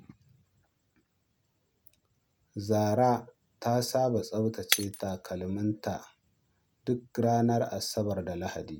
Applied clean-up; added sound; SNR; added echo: none; Shatter; 8 dB; none.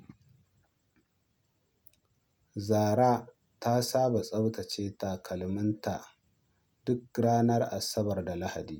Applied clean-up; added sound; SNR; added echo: none; none; none; none.